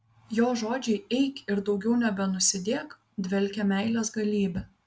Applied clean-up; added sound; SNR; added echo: none; none; none; none.